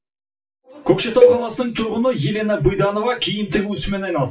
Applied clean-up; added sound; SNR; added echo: classical method WPE with log-MMSE.